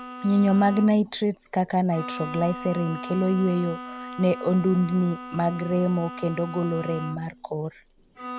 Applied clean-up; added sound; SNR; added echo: none; Bowed string instrument; 13 dB; none.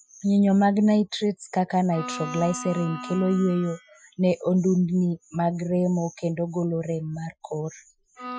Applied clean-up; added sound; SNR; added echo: classical method Wiener filter.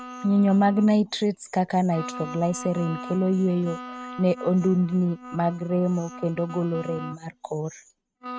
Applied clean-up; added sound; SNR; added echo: neural mask model RNNoise.